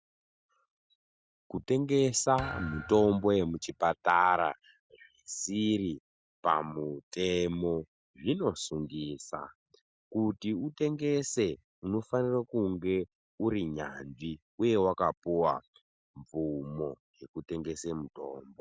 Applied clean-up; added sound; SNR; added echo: none; Thump, thud; 12 dB; none.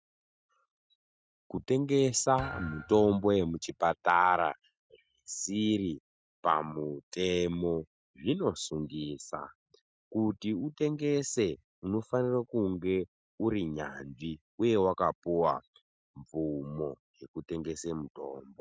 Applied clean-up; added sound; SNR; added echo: neural mask model RNNoise.